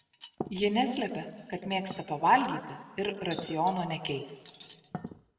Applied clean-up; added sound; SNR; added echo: none; Cutlery, silverware; 12 dB; reverberation time 1.1 s.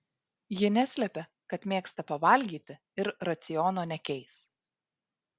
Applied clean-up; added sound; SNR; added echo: none; none; none; none.